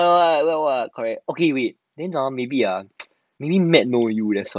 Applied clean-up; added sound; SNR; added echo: none; none; none; none.